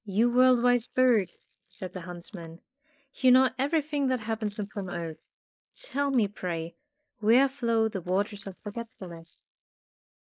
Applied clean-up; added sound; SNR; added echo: neural mask model Resemble Enhance denoiser.